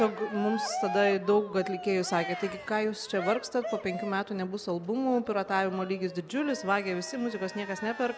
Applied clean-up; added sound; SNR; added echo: none; Cheering; 10 dB; none.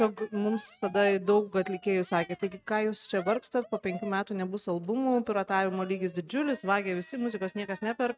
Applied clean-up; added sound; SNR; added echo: neural mask model RNNoise.